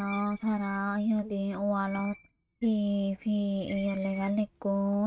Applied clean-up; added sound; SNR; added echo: neural mask model RNNoise.